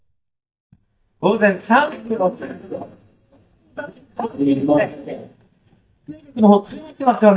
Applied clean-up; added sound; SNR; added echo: neural mask model DeepFilterNet 3.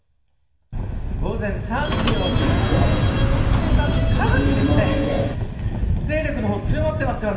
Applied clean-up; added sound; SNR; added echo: none; Subway, metro, underground / Sliding door; 3 dB; reverberation time 2.4 s.